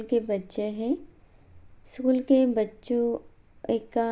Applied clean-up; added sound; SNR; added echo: none; none; none; none.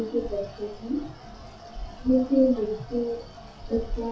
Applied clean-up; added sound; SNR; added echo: classical method WPE with log-MMSE.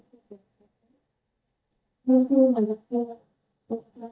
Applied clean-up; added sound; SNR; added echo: neural mask model DeepFilterNet 3.